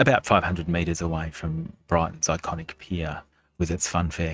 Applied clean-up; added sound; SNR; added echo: neural mask model RNNoise.